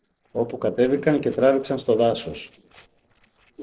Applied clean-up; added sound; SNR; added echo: neural separator model SepFormer DNS4.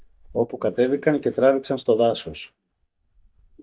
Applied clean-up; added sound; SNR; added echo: neural mask model DeepFilterNet 3.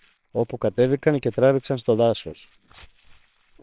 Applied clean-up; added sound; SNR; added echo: neural separator model SepFormer WHAMR!.